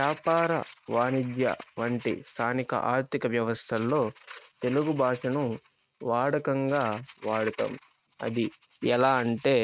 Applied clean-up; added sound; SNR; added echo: neural mask model RNNoise.